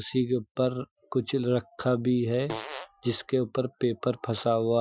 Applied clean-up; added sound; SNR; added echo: classical method Wiener filter.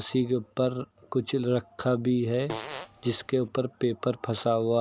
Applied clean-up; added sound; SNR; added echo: none; Fart; 12 dB; none.